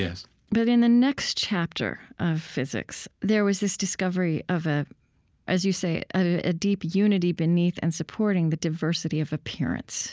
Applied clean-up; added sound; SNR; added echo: none; none; none; none.